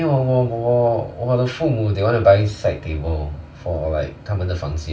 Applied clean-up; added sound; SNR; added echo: none; none; none; reverberation time 0.2 s.